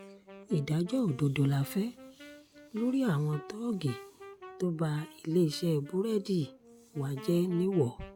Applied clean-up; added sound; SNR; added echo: none; Wind instrument, woodwind instrument; 19 dB; none.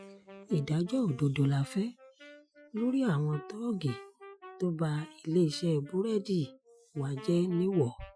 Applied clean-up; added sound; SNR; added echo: classical method Wiener filter.